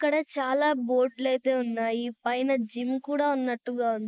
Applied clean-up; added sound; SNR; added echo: neural mask model Resemble Enhance denoiser.